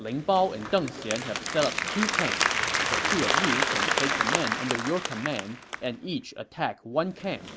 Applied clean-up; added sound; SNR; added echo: none; Applause; -1 dB; none.